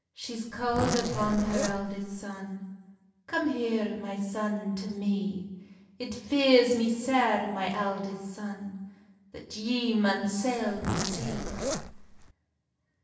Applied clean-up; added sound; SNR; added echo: none; Zipper (clothing); 4 dB; reverberation time 1.0 s.